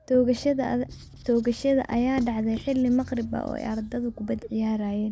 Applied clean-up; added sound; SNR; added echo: none; Writing; 19 dB; none.